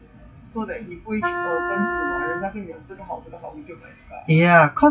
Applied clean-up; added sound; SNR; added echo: classical method WPE with log-MMSE.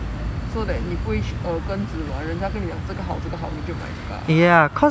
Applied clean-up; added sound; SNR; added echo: none; none; none; none.